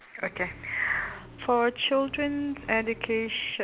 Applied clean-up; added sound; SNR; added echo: none; Accelerating, revving, vroom; 18 dB; none.